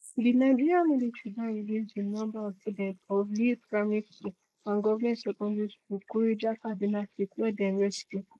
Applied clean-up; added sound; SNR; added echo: neural mask model Resemble Enhance denoiser.